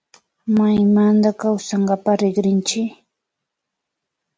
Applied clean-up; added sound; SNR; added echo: none; none; none; none.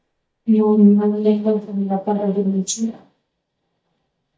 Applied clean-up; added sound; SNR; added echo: neural mask model DeepFilterNet 3.